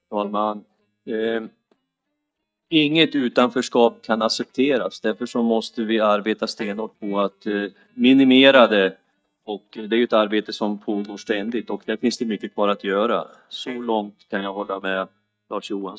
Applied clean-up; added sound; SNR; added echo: neural mask model DeepFilterNet 3.